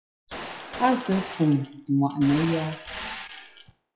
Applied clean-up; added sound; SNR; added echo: classical method WPE with log-MMSE.